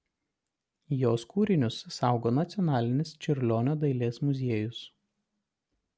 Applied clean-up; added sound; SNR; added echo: none; none; none; none.